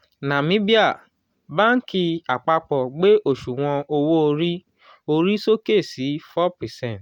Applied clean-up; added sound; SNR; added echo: none; none; none; none.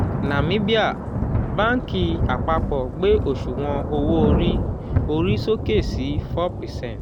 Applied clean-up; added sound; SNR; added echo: none; Thunder / Rain; 0 dB; none.